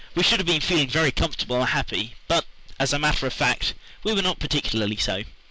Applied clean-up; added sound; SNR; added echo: none; none; none; none.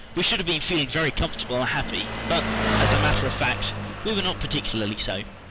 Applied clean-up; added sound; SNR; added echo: none; Engine; 3 dB; none.